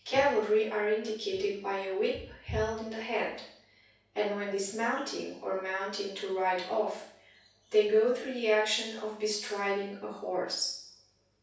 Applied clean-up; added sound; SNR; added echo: none; none; none; reverberation time 0.6 s.